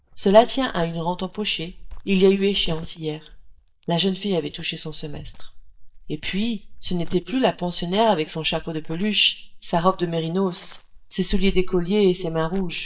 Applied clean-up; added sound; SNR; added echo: neural mask model DeepFilterNet 3.